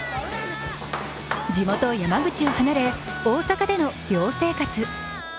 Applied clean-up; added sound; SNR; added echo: none; none; none; none.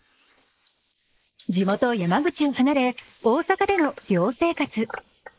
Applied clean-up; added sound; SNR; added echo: neural mask model Resemble Enhance denoiser.